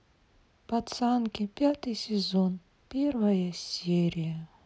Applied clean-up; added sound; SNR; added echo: none; none; none; none.